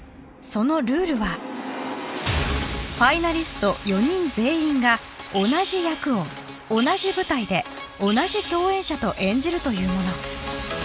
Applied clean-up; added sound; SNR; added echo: none; none; none; none.